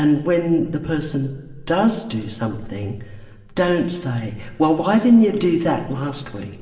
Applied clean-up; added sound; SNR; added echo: none; none; none; reverberation time 2.9 s.